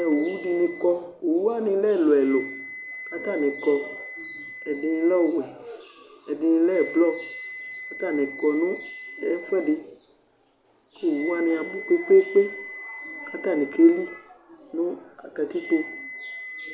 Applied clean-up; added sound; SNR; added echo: none; Wind instrument, woodwind instrument; 15 dB; none.